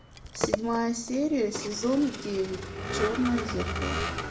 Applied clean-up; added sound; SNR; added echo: none; Vehicle; 4 dB; reverberation time 0.4 s.